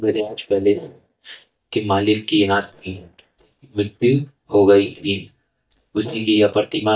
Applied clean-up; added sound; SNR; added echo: neural mask model DeepFilterNet 3.